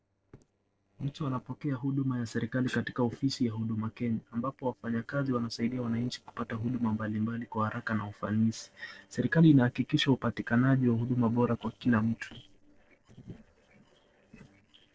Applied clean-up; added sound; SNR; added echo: neural separator model SepFormer DNS4.